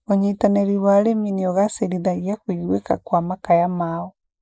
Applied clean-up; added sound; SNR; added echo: neural mask model Resemble Enhance denoiser.